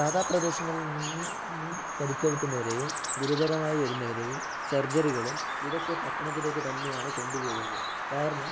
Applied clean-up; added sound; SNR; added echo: none; Bird vocalization, bird call, bird song; 2 dB; none.